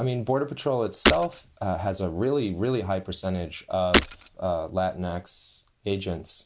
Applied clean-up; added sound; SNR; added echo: none; Shatter; -2 dB; none.